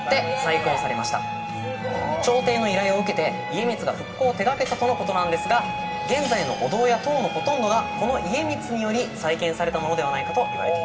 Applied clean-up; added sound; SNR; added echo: none; Wind instrument, woodwind instrument; 8 dB; reverberation time 0.9 s.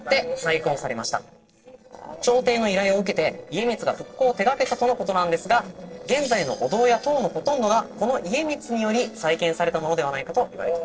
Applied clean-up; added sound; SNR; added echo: neural separator model SepFormer DNS4.